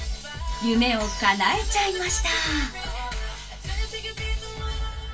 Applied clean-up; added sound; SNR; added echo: none; none; none; reverberation time 0.2 s.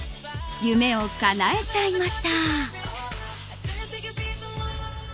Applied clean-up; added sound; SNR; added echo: none; none; none; none.